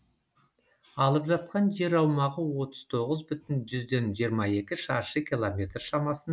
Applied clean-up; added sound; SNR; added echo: none; none; none; none.